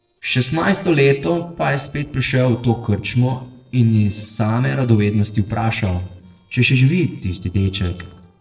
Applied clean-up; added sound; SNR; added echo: neural separator model SepFormer DNS4.